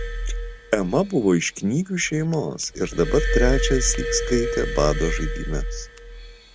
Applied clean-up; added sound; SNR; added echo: none; Glass; 2 dB; none.